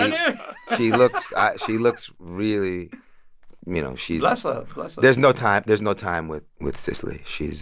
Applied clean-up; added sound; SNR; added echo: none; none; none; none.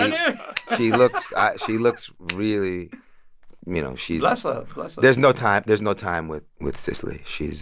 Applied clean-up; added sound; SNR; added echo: none; Finger snapping; 12 dB; none.